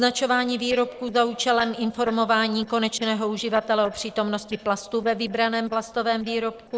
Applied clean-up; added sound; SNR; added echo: neural separator model SepFormer DNS4.